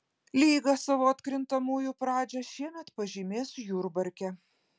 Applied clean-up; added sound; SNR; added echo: none; none; none; none.